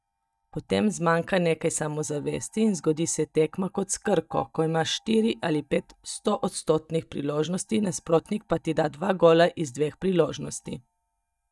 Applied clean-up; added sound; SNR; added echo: neural mask model DeepFilterNet 3.